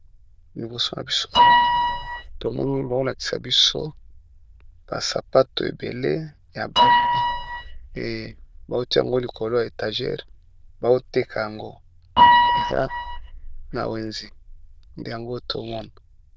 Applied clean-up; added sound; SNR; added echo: neural diffusion model UNIVERSE++.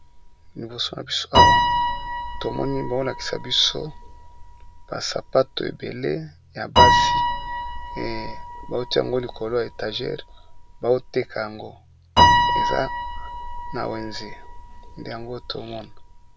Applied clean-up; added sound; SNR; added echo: none; Piano; -4 dB; none.